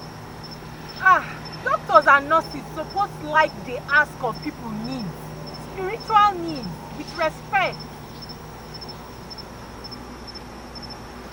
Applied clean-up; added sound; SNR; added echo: none; Cricket; 12 dB; none.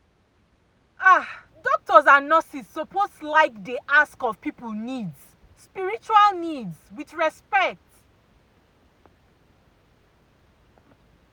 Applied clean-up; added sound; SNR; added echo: none; none; none; none.